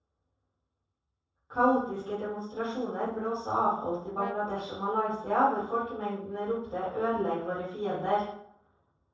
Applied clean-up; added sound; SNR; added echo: neural separator model SepFormer DNS4.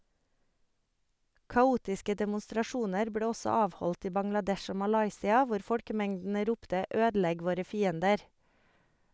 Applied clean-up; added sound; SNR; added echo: none; none; none; none.